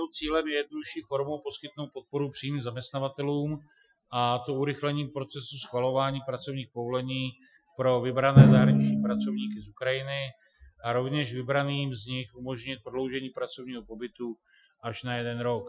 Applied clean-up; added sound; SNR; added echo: classical method Wiener filter.